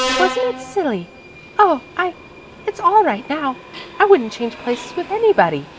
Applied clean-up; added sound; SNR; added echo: none; Subway, metro, underground; 11 dB; none.